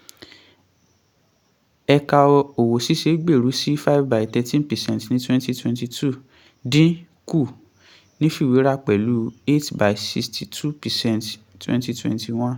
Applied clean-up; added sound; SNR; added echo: none; none; none; none.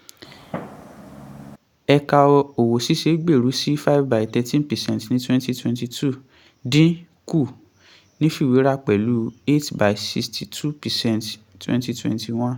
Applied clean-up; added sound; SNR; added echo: none; Fireworks; 16 dB; none.